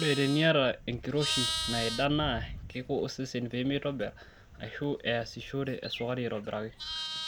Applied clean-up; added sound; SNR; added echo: none; Livestock, farm animals, working animals; 8 dB; none.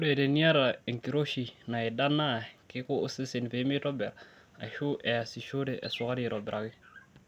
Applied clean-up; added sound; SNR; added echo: none; none; none; none.